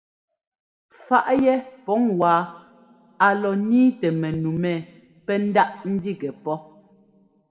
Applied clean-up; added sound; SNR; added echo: none; none; none; reverberation time 1.4 s.